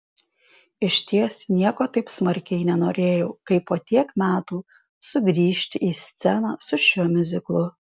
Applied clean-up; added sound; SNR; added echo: none; none; none; none.